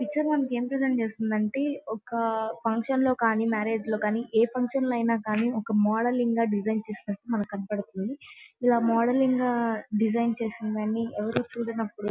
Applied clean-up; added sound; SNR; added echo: none; none; none; none.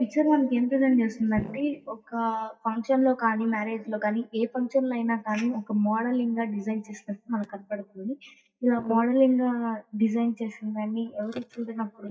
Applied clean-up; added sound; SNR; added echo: neural mask model DeepFilterNet 3.